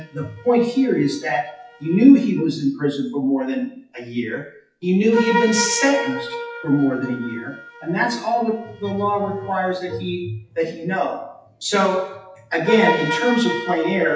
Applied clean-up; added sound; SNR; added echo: classical method WPE with log-MMSE.